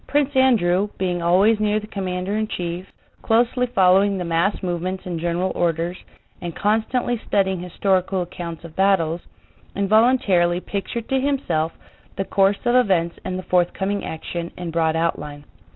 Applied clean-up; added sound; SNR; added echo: none; none; none; none.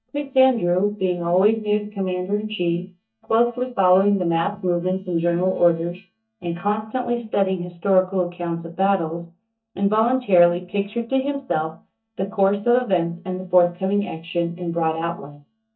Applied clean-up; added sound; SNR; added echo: neural mask model DeepFilterNet 3.